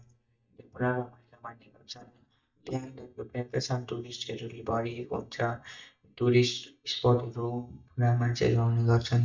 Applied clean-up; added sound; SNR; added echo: neural mask model DeepFilterNet 3.